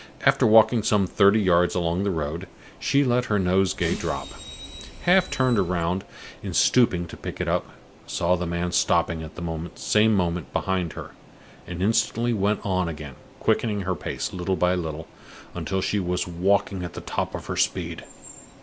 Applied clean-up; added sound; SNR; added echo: none; Bus; 13 dB; none.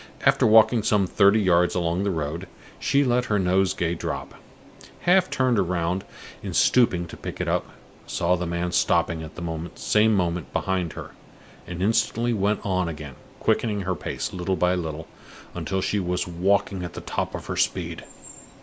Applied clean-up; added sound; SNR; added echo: none; none; none; none.